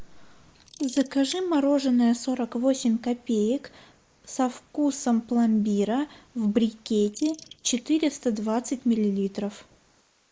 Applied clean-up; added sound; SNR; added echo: neural mask model Resemble Enhance denoiser.